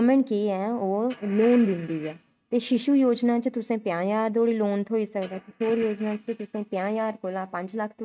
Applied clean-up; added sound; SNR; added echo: neural mask model RNNoise.